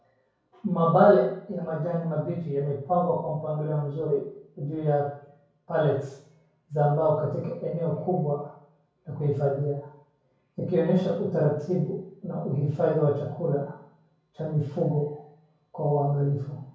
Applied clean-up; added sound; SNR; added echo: none; none; none; reverberation time 0.6 s.